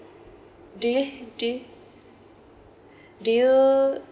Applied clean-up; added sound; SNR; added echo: none; none; none; none.